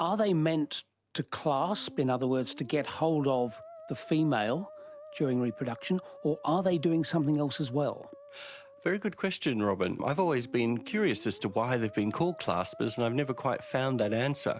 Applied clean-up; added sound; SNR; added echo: none; Musical instrument; 19 dB; none.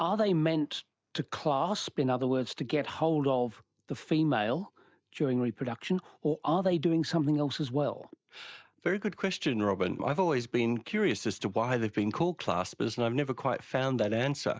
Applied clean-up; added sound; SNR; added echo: neural mask model Resemble Enhance denoiser.